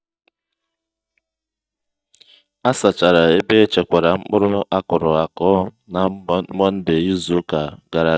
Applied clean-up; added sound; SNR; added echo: neural mask model DeepFilterNet 3.